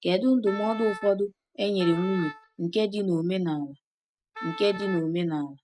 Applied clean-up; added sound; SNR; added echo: neural mask model RNNoise.